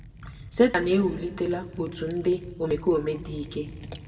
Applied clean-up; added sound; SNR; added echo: none; Liquid; 15 dB; reverberation time 1.1 s.